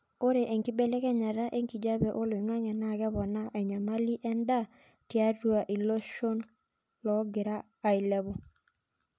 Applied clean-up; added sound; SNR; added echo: none; none; none; none.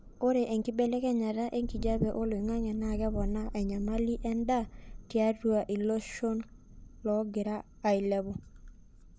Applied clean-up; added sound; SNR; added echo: none; Thunder; 10 dB; none.